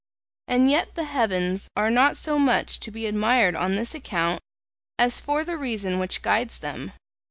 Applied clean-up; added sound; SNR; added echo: none; none; none; none.